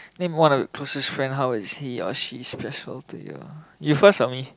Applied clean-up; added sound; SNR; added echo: none; none; none; none.